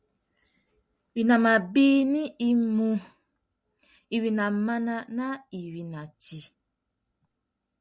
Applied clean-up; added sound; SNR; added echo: none; none; none; none.